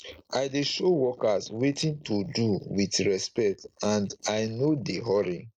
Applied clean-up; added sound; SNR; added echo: neural mask model Resemble Enhance denoiser.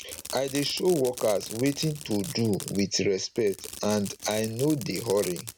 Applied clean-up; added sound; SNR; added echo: none; Fireworks; 13 dB; none.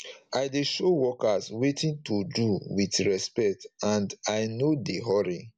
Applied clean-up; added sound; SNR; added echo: none; none; none; none.